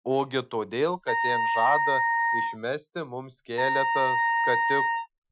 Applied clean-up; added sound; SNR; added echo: classical method Wiener filter.